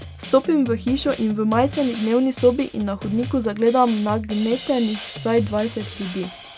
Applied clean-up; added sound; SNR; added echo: none; Drum kit; 13 dB; none.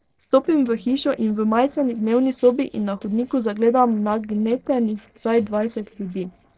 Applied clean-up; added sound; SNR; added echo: neural separator model SepFormer DNS4.